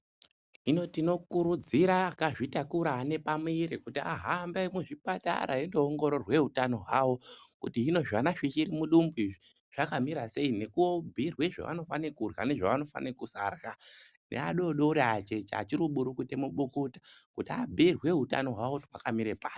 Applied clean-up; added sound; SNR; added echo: none; none; none; none.